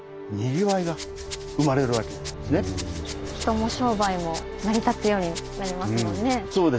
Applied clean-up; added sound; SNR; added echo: none; Rattle; 15 dB; none.